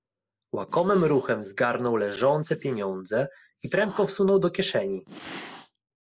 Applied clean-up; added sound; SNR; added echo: neural mask model Resemble Enhance denoiser.